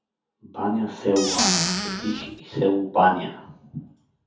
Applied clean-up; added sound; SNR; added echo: none; Squeak / Cupboard open or close; 0 dB; reverberation time 0.5 s.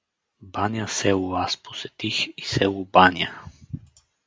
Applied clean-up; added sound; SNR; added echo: none; none; none; none.